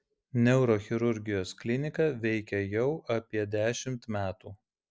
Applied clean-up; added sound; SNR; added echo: none; none; none; none.